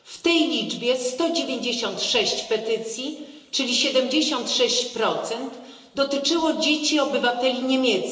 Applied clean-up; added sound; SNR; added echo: none; none; none; reverberation time 1.4 s.